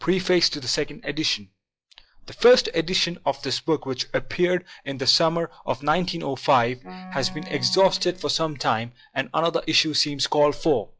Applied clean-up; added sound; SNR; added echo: classical method log-MMSE.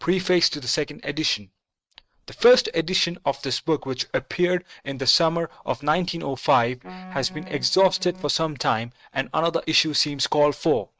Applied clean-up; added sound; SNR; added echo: neural mask model RNNoise.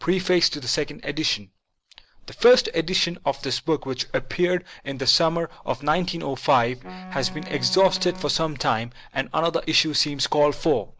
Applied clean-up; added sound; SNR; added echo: none; Wind instrument, woodwind instrument; 17 dB; none.